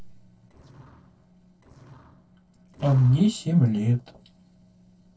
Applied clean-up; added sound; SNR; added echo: neural separator model SepFormer DNS4.